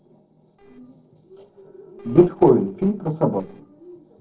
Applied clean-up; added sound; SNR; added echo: neural separator model SepFormer DNS4.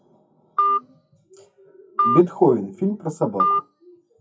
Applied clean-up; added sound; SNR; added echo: classical method WPE with log-MMSE.